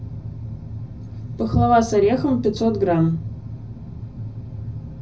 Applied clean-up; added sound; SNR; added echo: none; none; none; reverberation time 0.4 s.